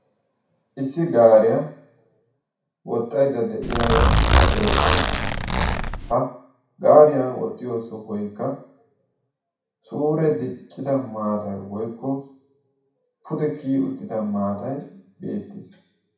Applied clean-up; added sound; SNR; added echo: none; Zipper (clothing); -5 dB; reverberation time 0.6 s.